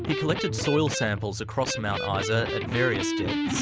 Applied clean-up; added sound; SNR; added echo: none; Electric guitar; 2 dB; none.